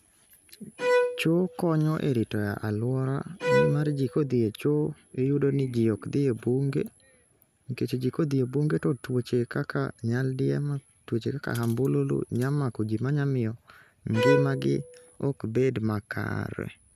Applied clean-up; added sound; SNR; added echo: none; Bowed string instrument; 4 dB; none.